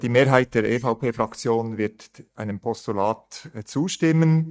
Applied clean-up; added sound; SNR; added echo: neural mask model DeepFilterNet 3.